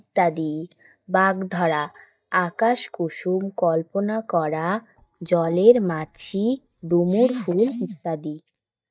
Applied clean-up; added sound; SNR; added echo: neural mask model DeepFilterNet 3.